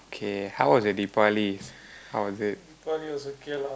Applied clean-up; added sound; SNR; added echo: none; none; none; none.